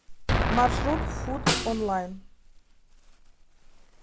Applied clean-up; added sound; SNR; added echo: none; Snare drum + Explosion; -3 dB; none.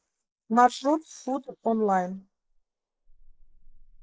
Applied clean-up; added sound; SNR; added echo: neural mask model Resemble Enhance denoiser.